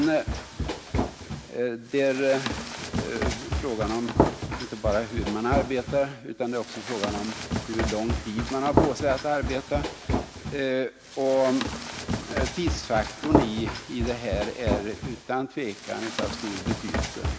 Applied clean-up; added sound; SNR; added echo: none; Run; 1 dB; none.